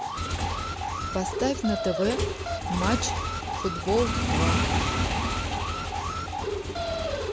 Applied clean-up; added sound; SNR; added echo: none; Motorcycle / Engine + Alarm; -4 dB; none.